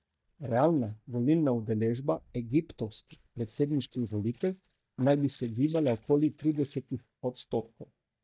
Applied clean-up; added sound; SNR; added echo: neural mask model DeepFilterNet 3.